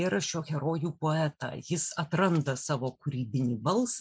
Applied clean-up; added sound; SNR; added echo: none; none; none; none.